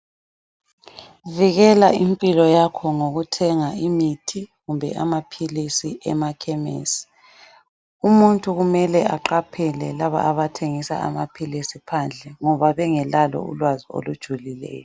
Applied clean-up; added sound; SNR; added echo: none; none; none; none.